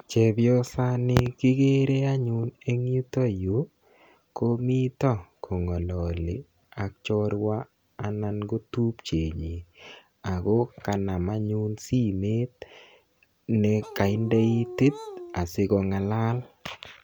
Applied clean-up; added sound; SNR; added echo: none; Dog; 13 dB; none.